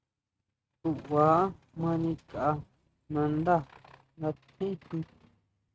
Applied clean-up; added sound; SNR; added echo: neural mask model RNNoise.